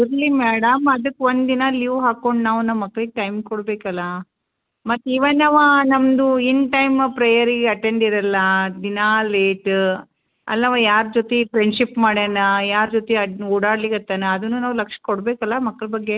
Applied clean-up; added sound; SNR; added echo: none; none; none; none.